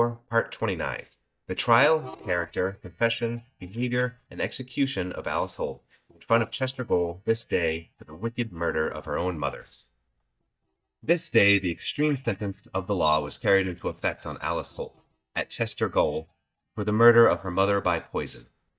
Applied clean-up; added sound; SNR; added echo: neural mask model DeepFilterNet 3.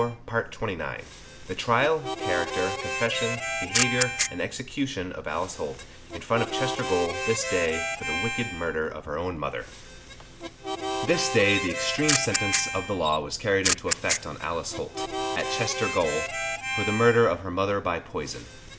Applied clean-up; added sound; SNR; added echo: none; Harmonica + Camera; 3 dB; none.